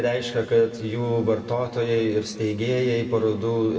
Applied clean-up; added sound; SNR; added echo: none; none; none; reverberation time 1.6 s.